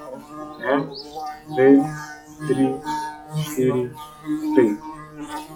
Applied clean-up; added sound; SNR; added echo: classical method log-MMSE.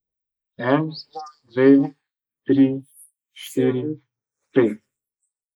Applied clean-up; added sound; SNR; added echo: neural mask model Resemble Enhance denoiser.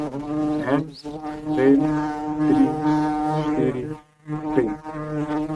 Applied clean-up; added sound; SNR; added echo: neural mask model RNNoise.